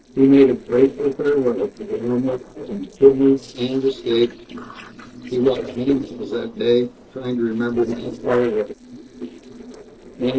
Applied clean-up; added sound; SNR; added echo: neural separator model SepFormer DNS4.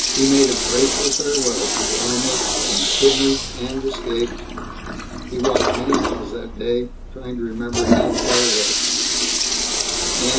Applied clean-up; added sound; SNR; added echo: none; Toilet flush; -2 dB; reverberation time 0.2 s.